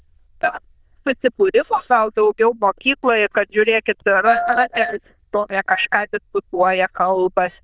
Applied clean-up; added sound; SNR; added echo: neural diffusion model UNIVERSE++.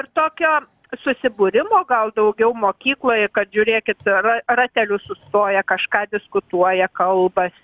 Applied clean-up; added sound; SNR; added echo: none; none; none; none.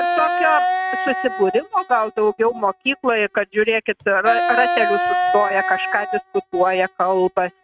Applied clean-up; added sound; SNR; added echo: neural mask model RNNoise.